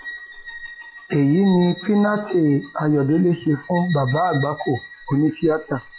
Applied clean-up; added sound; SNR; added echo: classical method log-MMSE.